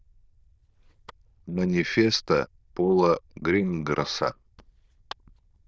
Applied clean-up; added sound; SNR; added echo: neural diffusion model UNIVERSE++.